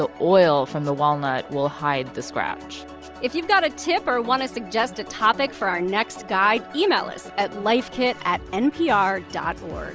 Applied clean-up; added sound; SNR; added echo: none; none; none; none.